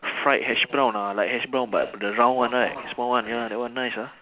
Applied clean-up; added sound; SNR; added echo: none; none; none; none.